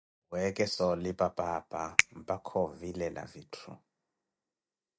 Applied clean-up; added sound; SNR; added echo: neural mask model DeepFilterNet 3.